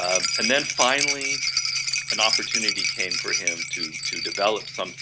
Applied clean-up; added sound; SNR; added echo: none; Rattle; -2 dB; none.